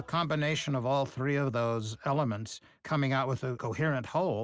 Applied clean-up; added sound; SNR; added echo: none; none; none; none.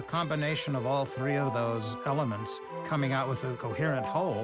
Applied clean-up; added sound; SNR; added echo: none; Keyboard (musical); 8 dB; none.